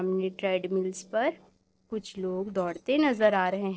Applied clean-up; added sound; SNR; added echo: neural separator model SepFormer DNS4.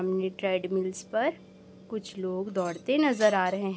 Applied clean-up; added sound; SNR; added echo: none; none; none; none.